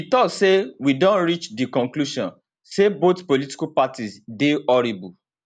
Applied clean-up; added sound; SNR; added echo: none; none; none; none.